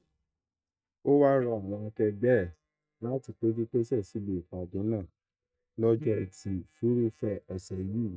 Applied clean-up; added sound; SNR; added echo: neural mask model DeepFilterNet 3.